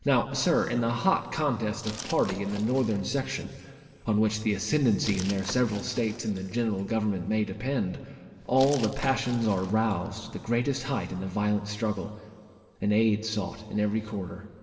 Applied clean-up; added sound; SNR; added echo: none; Glass; 17 dB; reverberation time 2.1 s.